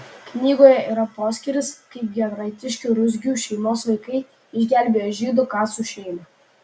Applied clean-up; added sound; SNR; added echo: none; none; none; none.